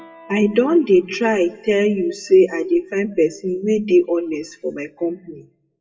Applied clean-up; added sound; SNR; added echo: classical method WPE with log-MMSE.